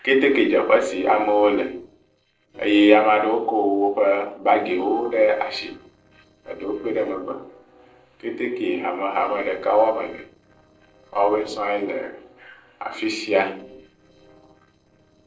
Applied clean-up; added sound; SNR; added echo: neural separator model SepFormer DNS4.